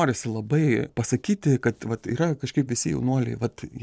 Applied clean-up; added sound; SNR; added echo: none; none; none; none.